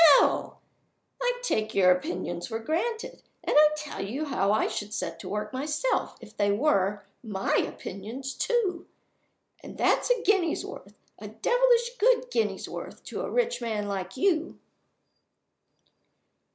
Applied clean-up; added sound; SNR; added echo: none; none; none; none.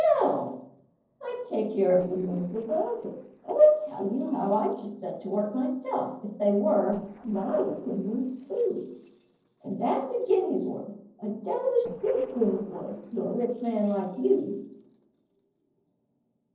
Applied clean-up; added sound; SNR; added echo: neural separator model SepFormer DNS4.